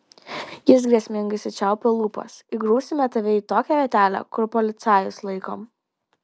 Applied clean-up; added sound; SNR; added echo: none; none; none; none.